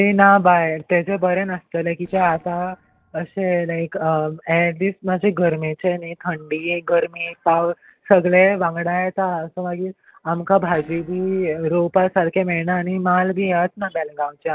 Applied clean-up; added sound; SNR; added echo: neural separator model SepFormer DNS4.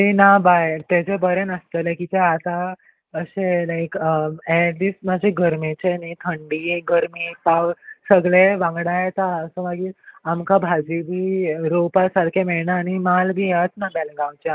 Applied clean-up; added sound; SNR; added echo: neural mask model Resemble Enhance denoiser.